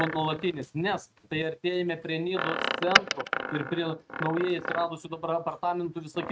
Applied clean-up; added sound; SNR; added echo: neural mask model RNNoise.